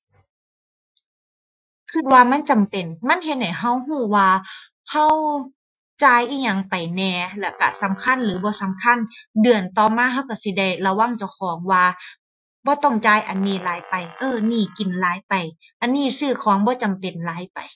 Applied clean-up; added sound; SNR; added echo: classical method Wiener filter.